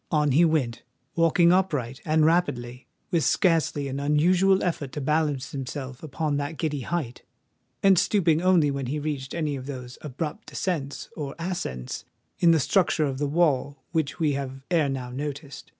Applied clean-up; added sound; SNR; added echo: none; none; none; none.